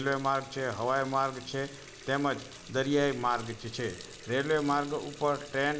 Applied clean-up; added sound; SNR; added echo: none; Water tap, faucet; 17 dB; none.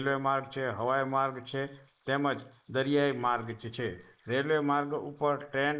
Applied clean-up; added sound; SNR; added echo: neural mask model Resemble Enhance denoiser.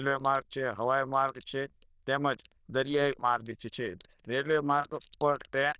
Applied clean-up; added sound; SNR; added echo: neural diffusion model UNIVERSE++.